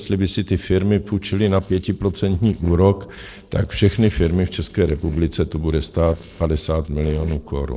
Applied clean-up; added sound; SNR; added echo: neural separator model SepFormer DNS4.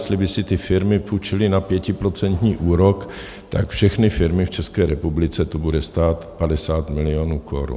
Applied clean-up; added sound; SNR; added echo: none; none; none; none.